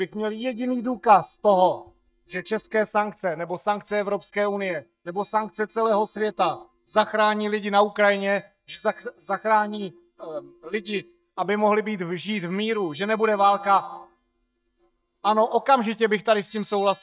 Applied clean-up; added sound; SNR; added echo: neural mask model DeepFilterNet 3.